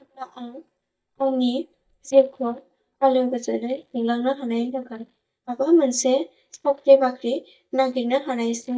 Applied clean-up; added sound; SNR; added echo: neural mask model DeepFilterNet 3.